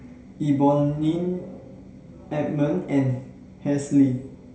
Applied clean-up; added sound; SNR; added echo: none; none; none; reverberation time 0.4 s.